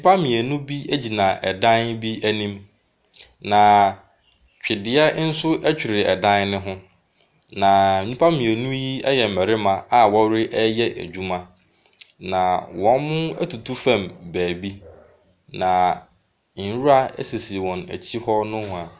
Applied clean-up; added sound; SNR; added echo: none; none; none; none.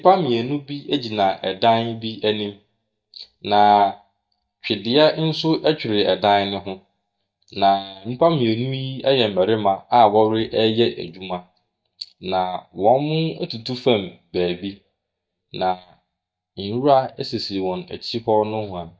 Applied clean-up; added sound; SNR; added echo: neural mask model DeepFilterNet 3.